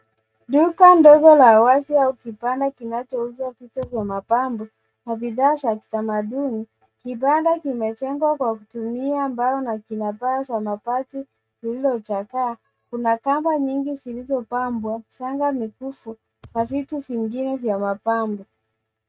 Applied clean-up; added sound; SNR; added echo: neural mask model RNNoise.